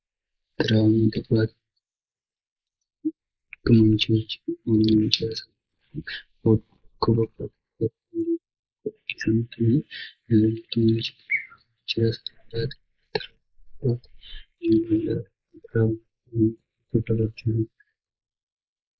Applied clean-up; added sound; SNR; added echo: neural mask model Resemble Enhance denoiser.